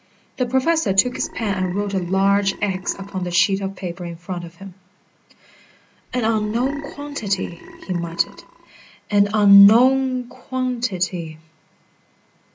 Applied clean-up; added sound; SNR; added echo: none; Burping, eructation; 17 dB; none.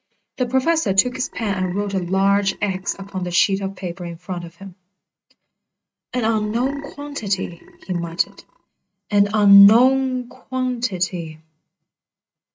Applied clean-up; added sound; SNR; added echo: neural mask model RNNoise.